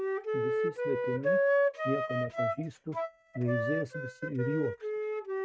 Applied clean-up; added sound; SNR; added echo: neural mask model RNNoise.